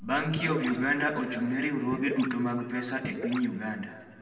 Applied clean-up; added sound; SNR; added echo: none; Gurgling / Liquid; 10 dB; reverberation time 1.9 s.